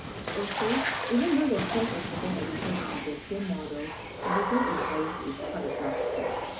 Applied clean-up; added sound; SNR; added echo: none; Water / Splash, splatter; 1 dB; reverberation time 0.3 s.